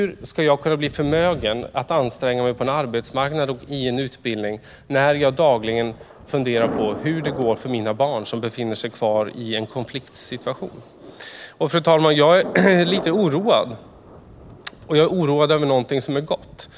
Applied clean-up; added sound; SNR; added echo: none; Thunder; 16 dB; none.